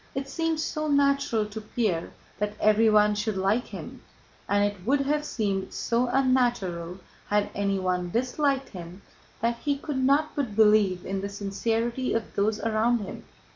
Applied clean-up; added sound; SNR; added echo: none; none; none; none.